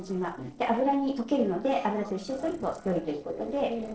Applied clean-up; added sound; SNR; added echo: neural separator model SepFormer DNS4.